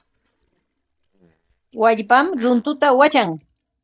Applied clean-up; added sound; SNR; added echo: neural mask model DeepFilterNet 3.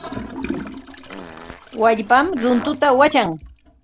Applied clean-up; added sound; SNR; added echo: none; Toilet flush / Gurgling + Fart; 13 dB; none.